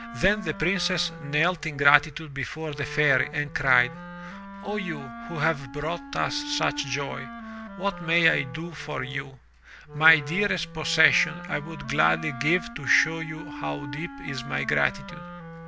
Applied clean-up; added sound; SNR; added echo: none; Wind instrument, woodwind instrument; 13 dB; none.